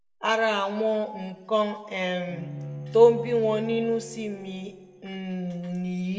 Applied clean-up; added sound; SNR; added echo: none; Bowed string instrument; 14 dB; reverberation time 0.8 s.